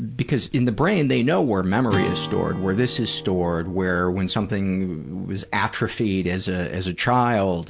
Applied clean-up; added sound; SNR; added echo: none; Acoustic guitar / Strum; 15 dB; none.